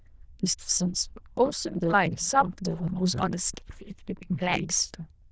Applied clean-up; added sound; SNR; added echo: neural diffusion model UNIVERSE++.